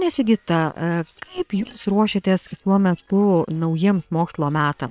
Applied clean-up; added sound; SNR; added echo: neural separator model SepFormer WHAM!.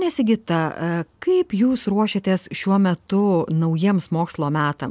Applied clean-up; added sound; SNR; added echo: none; none; none; none.